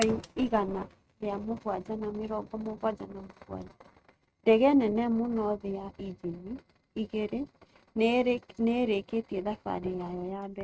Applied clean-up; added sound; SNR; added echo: neural mask model RNNoise.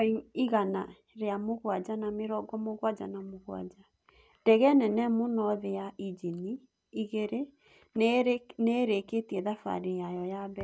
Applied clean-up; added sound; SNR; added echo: none; none; none; none.